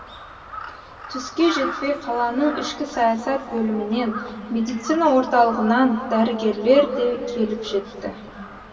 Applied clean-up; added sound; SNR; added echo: none; Crow; 14 dB; reverberation time 2.4 s.